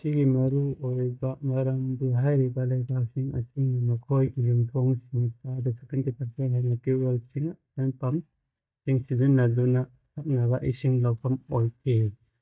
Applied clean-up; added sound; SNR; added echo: neural mask model DeepFilterNet 3.